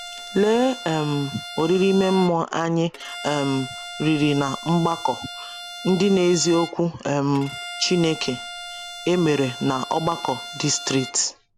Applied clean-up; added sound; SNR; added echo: none; Bowed string instrument; 13 dB; none.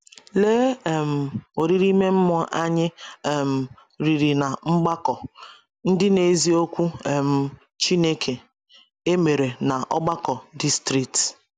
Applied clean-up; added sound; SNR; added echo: none; none; none; none.